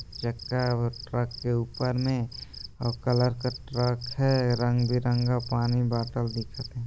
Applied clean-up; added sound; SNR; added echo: none; Cricket; 13 dB; none.